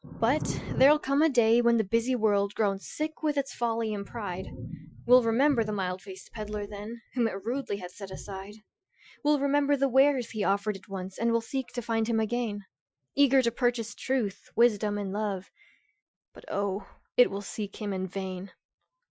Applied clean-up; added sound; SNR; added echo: classical method Wiener filter.